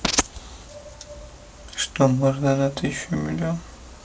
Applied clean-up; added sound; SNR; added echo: none; none; none; none.